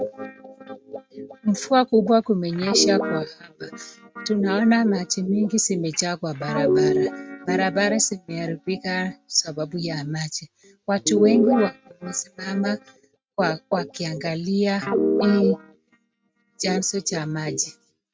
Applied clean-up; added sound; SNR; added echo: neural mask model RNNoise.